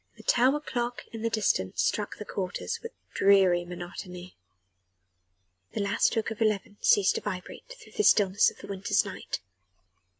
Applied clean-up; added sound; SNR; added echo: none; none; none; none.